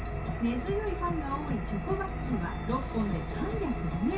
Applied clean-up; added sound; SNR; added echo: none; Engine; 4 dB; reverberation time 0.3 s.